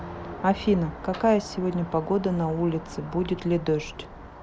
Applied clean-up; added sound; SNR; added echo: none; none; none; none.